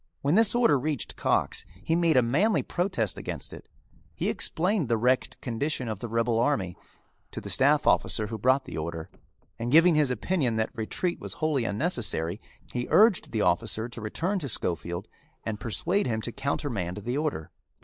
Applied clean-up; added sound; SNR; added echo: neural mask model Resemble Enhance denoiser.